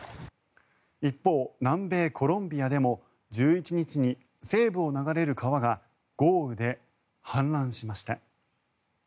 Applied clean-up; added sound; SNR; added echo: none; none; none; none.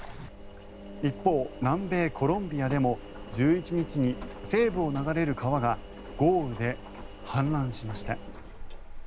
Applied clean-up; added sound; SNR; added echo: none; Engine; 11 dB; none.